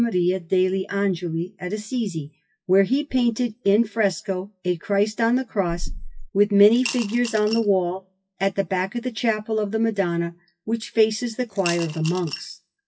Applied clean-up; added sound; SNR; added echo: classical method WPE with log-MMSE.